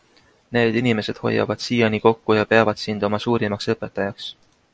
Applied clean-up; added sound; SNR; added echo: none; none; none; none.